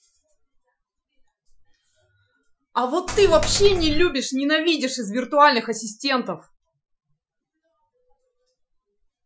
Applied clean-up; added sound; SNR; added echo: classical method Wiener filter.